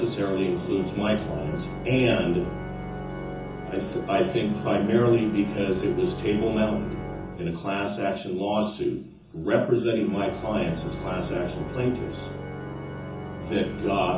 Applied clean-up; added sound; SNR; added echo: none; Organ; 9 dB; reverberation time 0.6 s.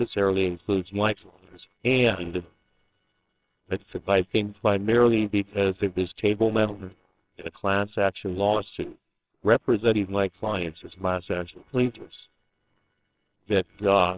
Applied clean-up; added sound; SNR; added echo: neural separator model SepFormer WHAMR!.